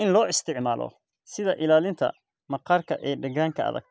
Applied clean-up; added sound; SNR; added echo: none; none; none; none.